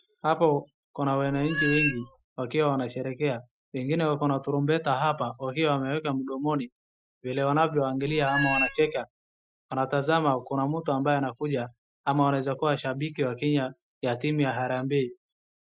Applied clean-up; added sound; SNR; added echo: classical method Wiener filter.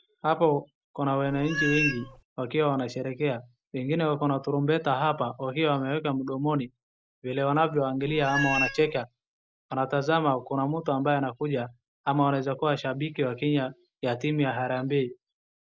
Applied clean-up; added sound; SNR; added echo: none; Meow; 3 dB; none.